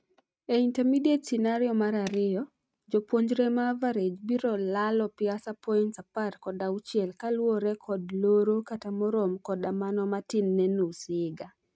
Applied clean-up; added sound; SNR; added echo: neural mask model RNNoise.